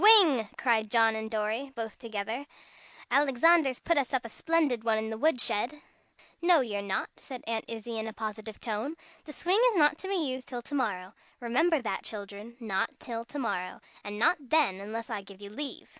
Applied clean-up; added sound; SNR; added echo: none; none; none; none.